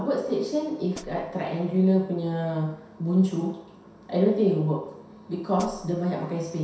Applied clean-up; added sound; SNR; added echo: none; Hi-hat; 17 dB; reverberation time 0.7 s.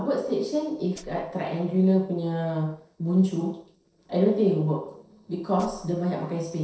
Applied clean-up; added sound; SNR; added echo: neural separator model SepFormer DNS4.